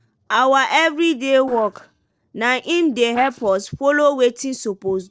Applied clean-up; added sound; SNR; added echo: neural separator model SepFormer DNS4.